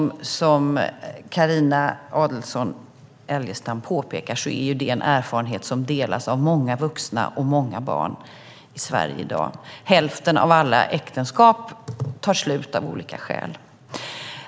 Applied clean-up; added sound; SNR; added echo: none; none; none; none.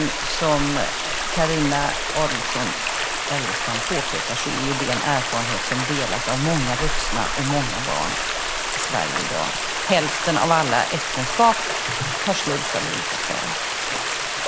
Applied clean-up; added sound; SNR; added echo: none; Stream; -1 dB; none.